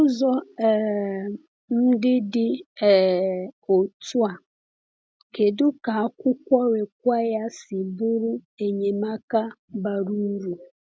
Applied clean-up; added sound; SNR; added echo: none; none; none; none.